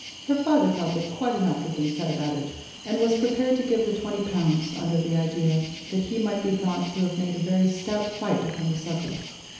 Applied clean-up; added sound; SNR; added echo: none; Cricket; 15 dB; reverberation time 1.0 s.